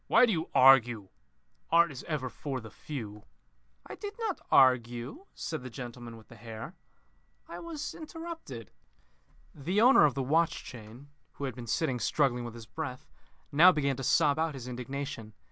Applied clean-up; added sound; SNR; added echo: none; none; none; none.